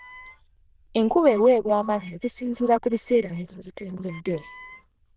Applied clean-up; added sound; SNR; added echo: neural diffusion model UNIVERSE++.